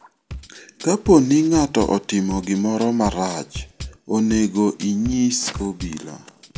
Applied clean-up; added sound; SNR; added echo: none; Bass drum / Drum kit; 15 dB; none.